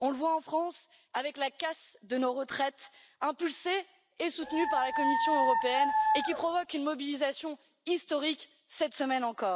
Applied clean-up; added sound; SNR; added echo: none; Dog; -3 dB; none.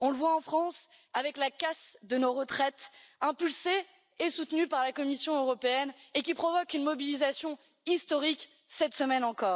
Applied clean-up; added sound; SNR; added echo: none; none; none; none.